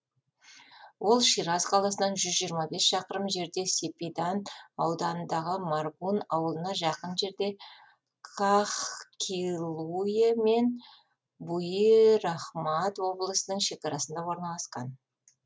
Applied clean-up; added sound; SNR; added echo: none; none; none; none.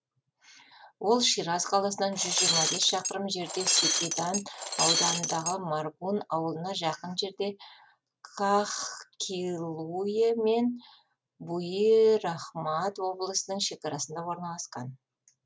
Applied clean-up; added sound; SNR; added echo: none; Shatter; -1 dB; none.